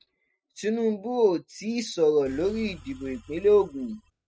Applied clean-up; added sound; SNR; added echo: classical method spectral subtraction.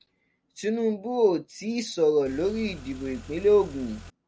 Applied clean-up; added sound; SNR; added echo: none; Car; 17 dB; none.